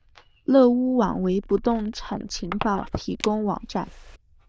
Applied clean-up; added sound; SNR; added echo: neural diffusion model UNIVERSE++.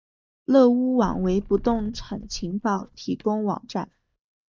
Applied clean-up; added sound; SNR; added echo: neural mask model DeepFilterNet 3.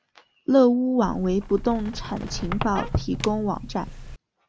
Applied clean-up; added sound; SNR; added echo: none; Squeak; 8 dB; none.